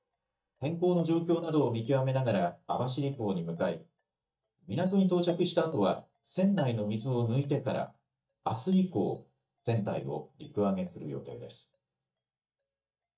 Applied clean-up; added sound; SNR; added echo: neural mask model DeepFilterNet 3.